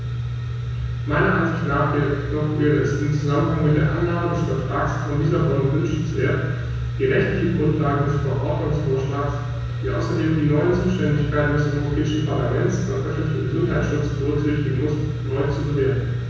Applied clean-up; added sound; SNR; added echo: none; none; none; reverberation time 1.1 s.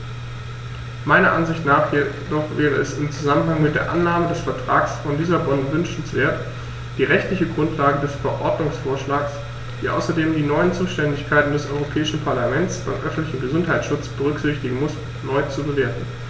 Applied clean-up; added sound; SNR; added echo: none; none; none; none.